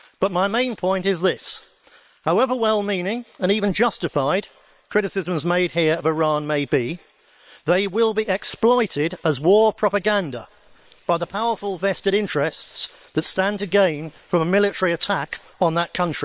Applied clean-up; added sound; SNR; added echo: neural separator model SepFormer WHAM!.